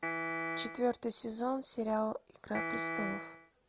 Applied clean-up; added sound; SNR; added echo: none; Piano; 7 dB; none.